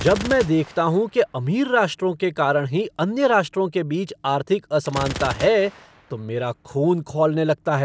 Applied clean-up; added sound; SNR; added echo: none; Gunshot, gunfire; 17 dB; none.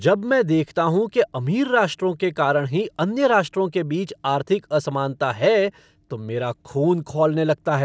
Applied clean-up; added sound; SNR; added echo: none; none; none; none.